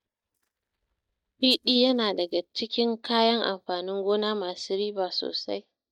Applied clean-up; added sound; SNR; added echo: neural mask model DeepFilterNet 3.